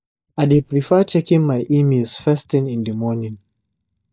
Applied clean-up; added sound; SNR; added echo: neural mask model DeepFilterNet 3.